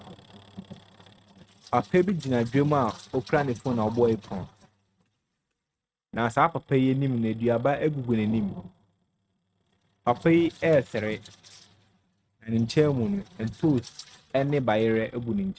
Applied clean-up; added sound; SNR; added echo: neural mask model RNNoise.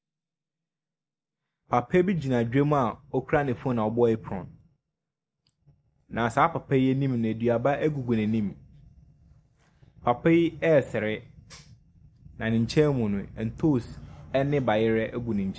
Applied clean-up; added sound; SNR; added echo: none; none; none; none.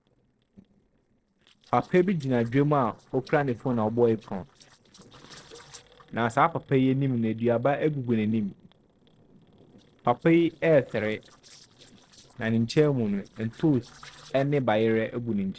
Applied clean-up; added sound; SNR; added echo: neural separator model SepFormer DNS4.